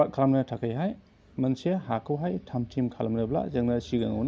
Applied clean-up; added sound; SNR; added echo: none; none; none; none.